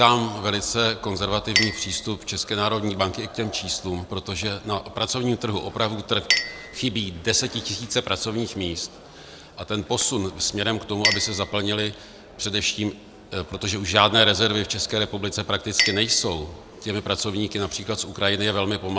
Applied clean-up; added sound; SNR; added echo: none; Chink, clink; 9 dB; none.